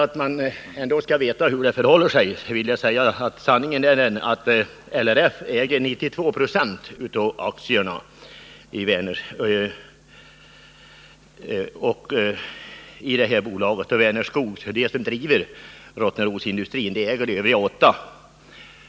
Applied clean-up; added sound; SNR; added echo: none; none; none; none.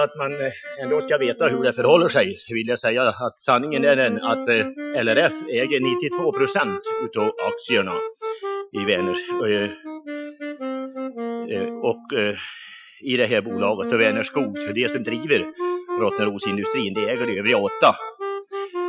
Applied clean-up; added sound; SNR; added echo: classical method Wiener filter.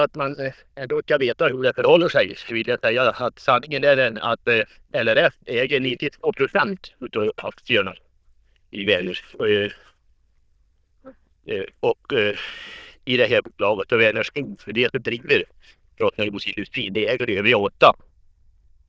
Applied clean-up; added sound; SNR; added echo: neural diffusion model UNIVERSE++.